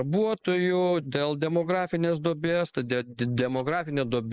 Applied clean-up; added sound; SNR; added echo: neural mask model Resemble Enhance denoiser.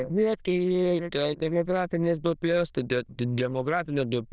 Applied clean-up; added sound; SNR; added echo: neural diffusion model UNIVERSE++.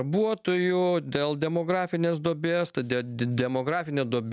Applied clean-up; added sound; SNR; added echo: none; none; none; none.